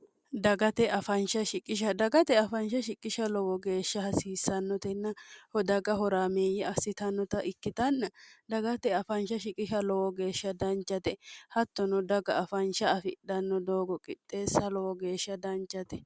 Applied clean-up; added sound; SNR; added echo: none; none; none; none.